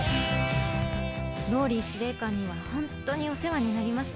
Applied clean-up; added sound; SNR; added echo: none; none; none; none.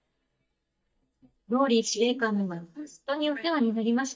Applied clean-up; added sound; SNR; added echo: neural mask model DeepFilterNet 3.